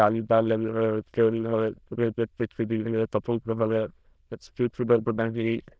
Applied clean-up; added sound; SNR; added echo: neural diffusion model UNIVERSE++.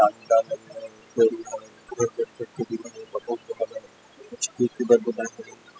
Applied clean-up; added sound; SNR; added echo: classical method spectral subtraction.